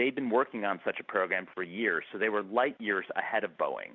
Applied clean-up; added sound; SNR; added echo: none; none; none; none.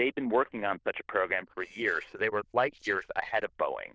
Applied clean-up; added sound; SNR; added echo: neural diffusion model UNIVERSE++.